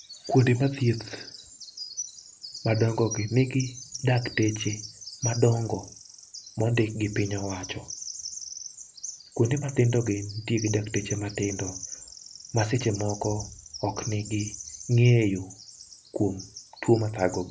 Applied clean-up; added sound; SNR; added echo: none; Bird vocalization, bird call, bird song; 14 dB; none.